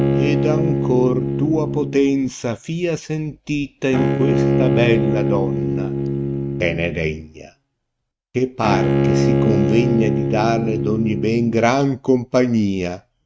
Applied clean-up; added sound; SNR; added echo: neural mask model RNNoise.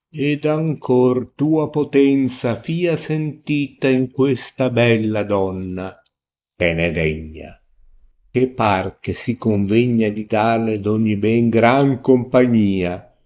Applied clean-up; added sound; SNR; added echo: neural mask model Resemble Enhance denoiser.